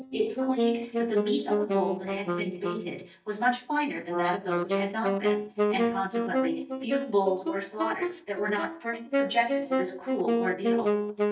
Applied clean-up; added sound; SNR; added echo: neural mask model DeepFilterNet 3.